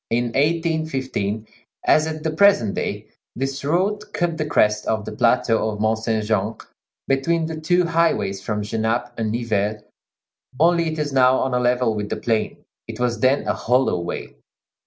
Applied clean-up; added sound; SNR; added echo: none; none; none; none.